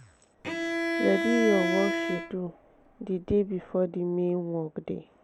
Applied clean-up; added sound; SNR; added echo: none; Bowed string instrument; 2 dB; none.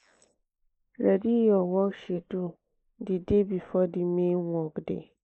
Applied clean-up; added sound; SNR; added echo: neural mask model Resemble Enhance denoiser.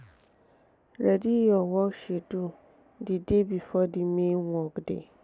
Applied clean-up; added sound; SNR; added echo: none; none; none; none.